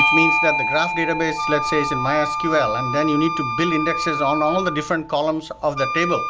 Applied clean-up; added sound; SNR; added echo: none; Bell / Doorbell + Wind instrument, woodwind instrument; 1 dB; none.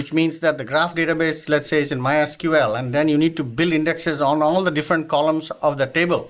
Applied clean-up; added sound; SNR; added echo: neural mask model Resemble Enhance denoiser.